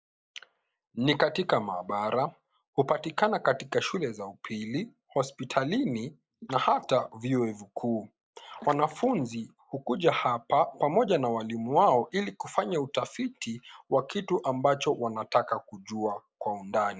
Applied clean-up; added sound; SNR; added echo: neural mask model Resemble Enhance denoiser.